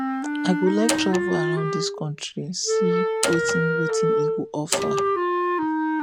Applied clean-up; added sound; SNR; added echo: none; Door + Wind instrument, woodwind instrument; -4 dB; none.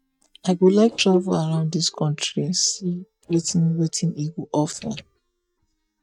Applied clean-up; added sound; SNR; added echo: neural mask model DeepFilterNet 3.